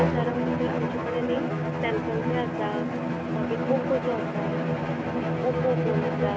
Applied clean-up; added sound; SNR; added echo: none; Bowed string instrument; -5 dB; none.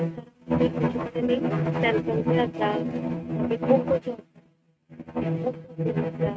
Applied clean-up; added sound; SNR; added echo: neural mask model RNNoise.